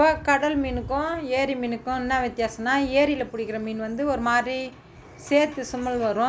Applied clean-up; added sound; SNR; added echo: none; none; none; none.